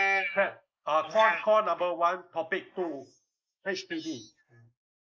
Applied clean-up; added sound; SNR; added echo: neural mask model Resemble Enhance denoiser.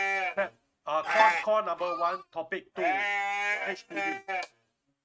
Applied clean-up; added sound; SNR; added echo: neural mask model RNNoise.